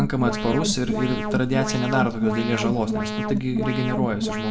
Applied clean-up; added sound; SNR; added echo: none; Alarm; 3 dB; reverberation time 1.0 s.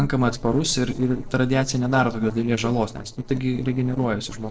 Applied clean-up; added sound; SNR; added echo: neural separator model SepFormer DNS4.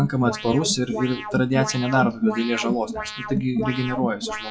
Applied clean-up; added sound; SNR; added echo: classical method WPE with log-MMSE.